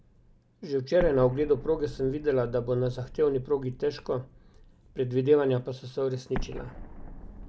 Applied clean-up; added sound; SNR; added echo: none; Explosion; 13 dB; none.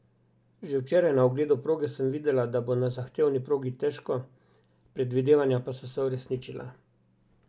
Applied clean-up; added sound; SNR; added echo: none; none; none; none.